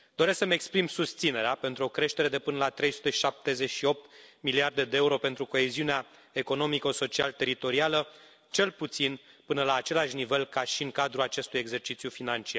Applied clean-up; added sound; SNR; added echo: none; none; none; none.